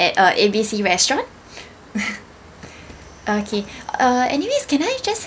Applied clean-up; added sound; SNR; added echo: none; none; none; none.